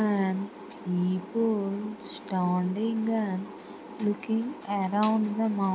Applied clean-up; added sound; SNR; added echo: none; none; none; none.